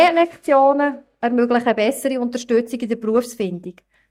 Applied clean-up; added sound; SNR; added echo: neural mask model DeepFilterNet 3.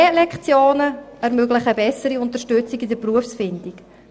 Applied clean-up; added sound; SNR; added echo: none; none; none; none.